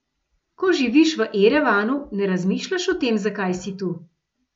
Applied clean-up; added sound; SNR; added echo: none; none; none; none.